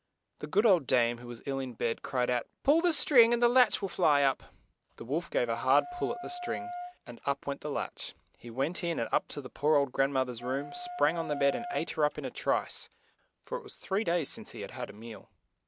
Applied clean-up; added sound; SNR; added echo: none; Wind instrument, woodwind instrument; 11 dB; none.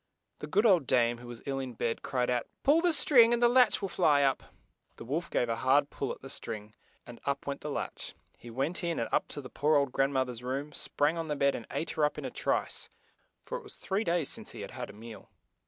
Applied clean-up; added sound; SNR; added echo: none; none; none; none.